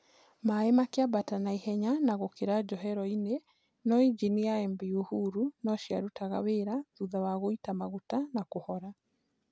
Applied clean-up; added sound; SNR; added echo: none; none; none; none.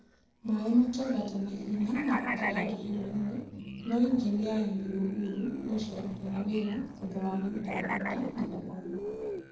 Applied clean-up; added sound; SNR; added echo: neural separator model SepFormer DNS4.